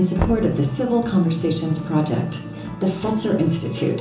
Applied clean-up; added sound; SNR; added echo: none; Knock; 10 dB; reverberation time 0.6 s.